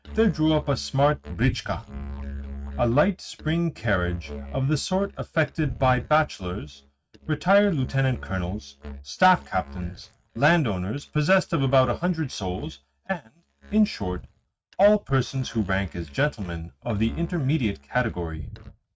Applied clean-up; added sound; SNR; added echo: neural mask model RNNoise.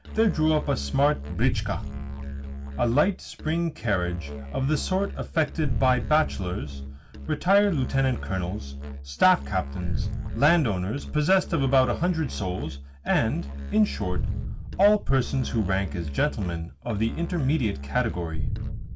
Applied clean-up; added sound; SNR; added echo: none; Musical instrument + Boom; 6 dB; none.